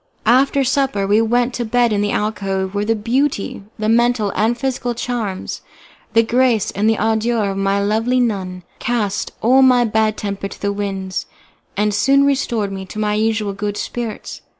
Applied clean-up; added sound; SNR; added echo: none; none; none; none.